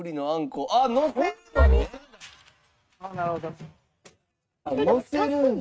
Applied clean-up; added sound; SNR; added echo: neural mask model RNNoise.